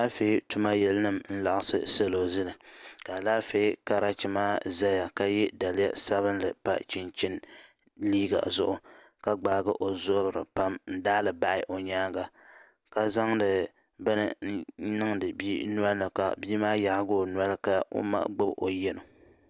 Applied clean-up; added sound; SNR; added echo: none; none; none; none.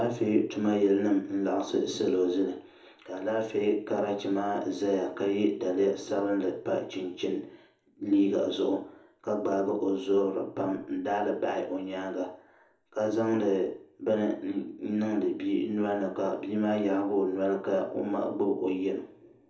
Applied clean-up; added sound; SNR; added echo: none; none; none; reverberation time 0.6 s.